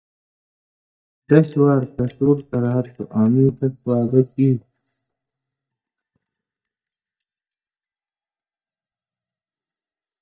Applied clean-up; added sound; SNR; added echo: neural mask model DeepFilterNet 3.